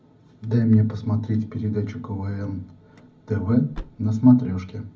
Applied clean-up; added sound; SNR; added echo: none; Slam / Car; 19 dB; reverberation time 0.4 s.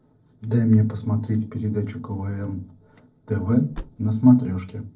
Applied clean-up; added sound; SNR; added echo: neural separator model SepFormer DNS4.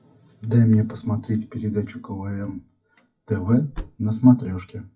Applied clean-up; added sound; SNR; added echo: classical method WPE with log-MMSE.